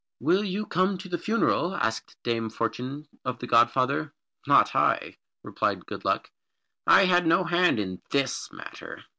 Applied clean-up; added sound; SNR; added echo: none; none; none; none.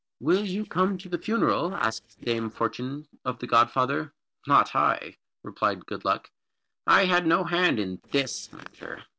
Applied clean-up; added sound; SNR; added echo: neural separator model SepFormer DNS4.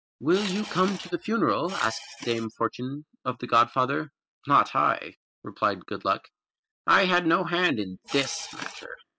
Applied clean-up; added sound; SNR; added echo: classical method spectral subtraction.